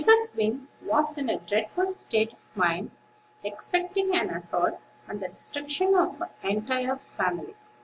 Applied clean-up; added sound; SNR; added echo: none; none; none; none.